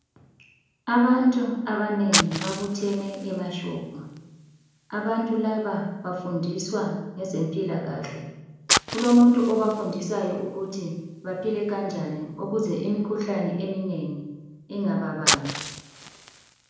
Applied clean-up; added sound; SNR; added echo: none; Fire; 8 dB; reverberation time 0.9 s.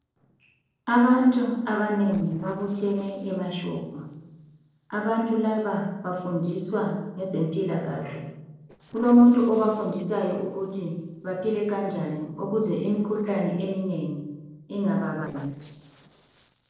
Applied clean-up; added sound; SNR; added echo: neural separator model SepFormer DNS4.